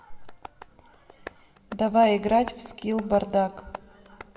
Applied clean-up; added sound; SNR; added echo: none; Tap; 19 dB; reverberation time 0.9 s.